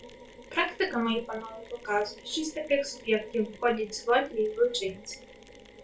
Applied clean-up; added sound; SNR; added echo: none; Mechanisms; 19 dB; reverberation time 0.3 s.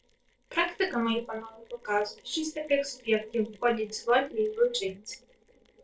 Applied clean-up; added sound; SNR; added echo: neural separator model SepFormer DNS4.